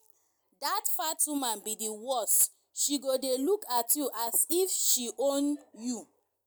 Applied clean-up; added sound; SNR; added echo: none; none; none; none.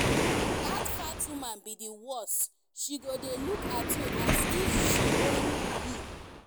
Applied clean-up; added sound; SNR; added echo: none; Waves, surf; -5 dB; none.